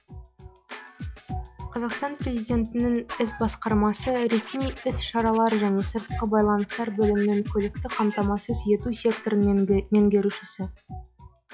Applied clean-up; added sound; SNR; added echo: classical method log-MMSE.